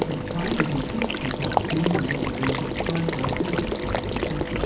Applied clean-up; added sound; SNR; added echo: none; Water / Liquid; -3 dB; reverberation time 0.6 s.